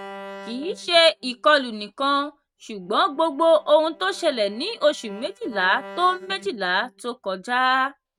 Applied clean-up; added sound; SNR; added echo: neural mask model RNNoise.